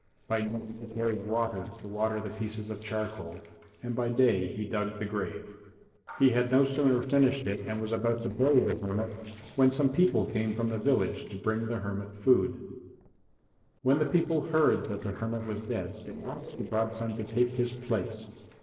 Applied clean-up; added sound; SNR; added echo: neural separator model SepFormer DNS4.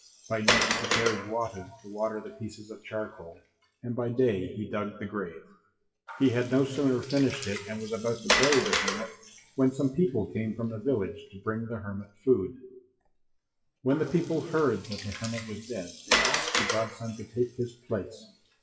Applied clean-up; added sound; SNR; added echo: classical method WPE with log-MMSE.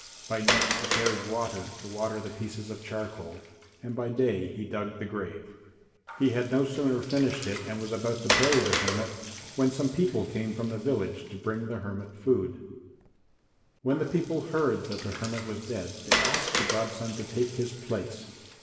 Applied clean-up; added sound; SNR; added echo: none; Water; 4 dB; reverberation time 1.4 s.